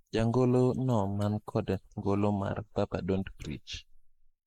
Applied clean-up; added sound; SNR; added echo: neural mask model Resemble Enhance denoiser.